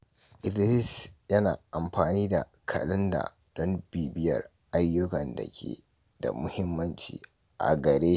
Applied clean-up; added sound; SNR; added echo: none; none; none; none.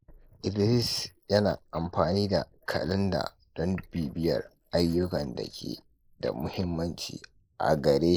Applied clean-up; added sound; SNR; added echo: neural mask model Resemble Enhance denoiser.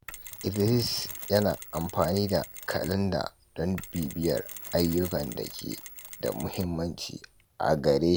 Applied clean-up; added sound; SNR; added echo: none; Mechanisms; 14 dB; none.